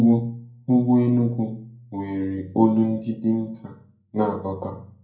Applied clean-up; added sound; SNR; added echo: none; none; none; reverberation time 0.6 s.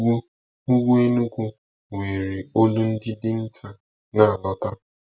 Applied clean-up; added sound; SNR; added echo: none; none; none; none.